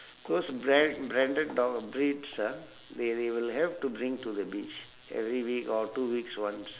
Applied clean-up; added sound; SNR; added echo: none; none; none; none.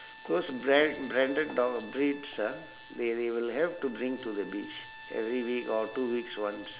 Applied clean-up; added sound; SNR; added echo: none; Trumpet; 18 dB; none.